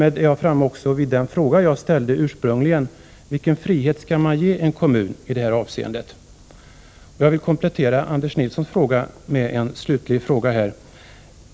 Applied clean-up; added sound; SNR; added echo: none; none; none; none.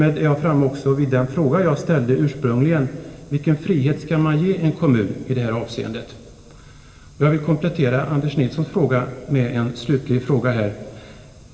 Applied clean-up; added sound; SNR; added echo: none; none; none; reverberation time 1.6 s.